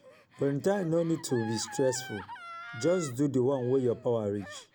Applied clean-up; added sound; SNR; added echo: none; Gasp; 16 dB; none.